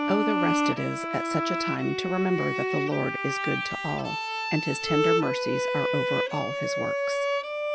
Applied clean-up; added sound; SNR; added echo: none; Bowed string instrument; -2 dB; none.